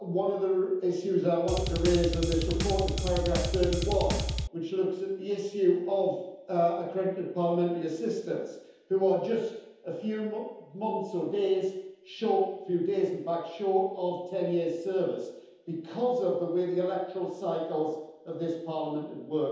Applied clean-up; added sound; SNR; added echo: none; Drum kit; 1 dB; reverberation time 0.9 s.